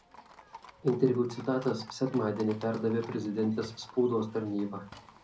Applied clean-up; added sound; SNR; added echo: none; Livestock, farm animals, working animals; 20 dB; reverberation time 0.4 s.